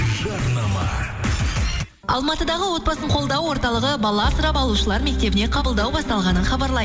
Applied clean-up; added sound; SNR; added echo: none; none; none; none.